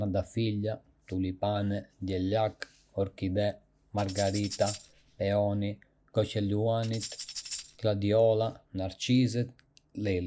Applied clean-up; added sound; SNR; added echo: none; Tambourine; 8 dB; none.